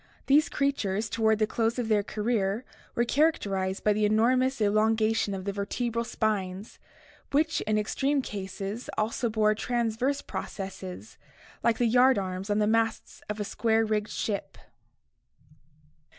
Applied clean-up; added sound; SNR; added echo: none; none; none; none.